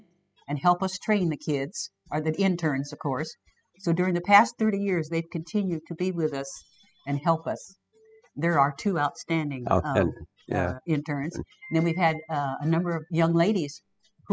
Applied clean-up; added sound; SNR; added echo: classical method spectral subtraction.